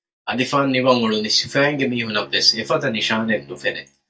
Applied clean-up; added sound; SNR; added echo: neural mask model DeepFilterNet 3.